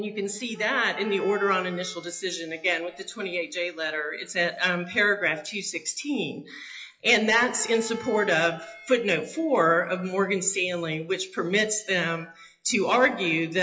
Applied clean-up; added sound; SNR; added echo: classical method WPE with log-MMSE.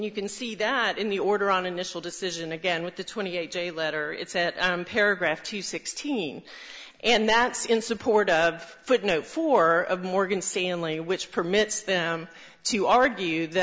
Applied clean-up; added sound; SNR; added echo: none; none; none; none.